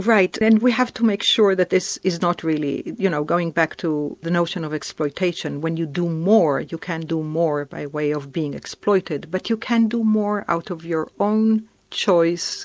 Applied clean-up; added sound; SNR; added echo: none; none; none; none.